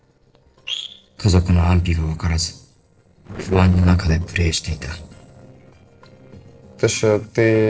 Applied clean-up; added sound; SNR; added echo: neural separator model SepFormer DNS4.